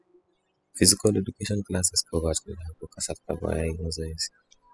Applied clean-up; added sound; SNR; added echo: classical method spectral subtraction.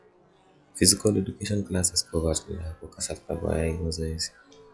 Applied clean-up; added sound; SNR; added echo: classical method log-MMSE.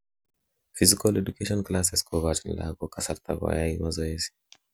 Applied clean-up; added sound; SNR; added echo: none; none; none; none.